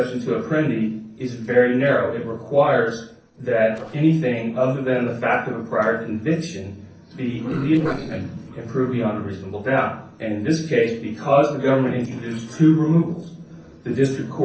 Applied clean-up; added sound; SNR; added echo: neural separator model SepFormer DNS4.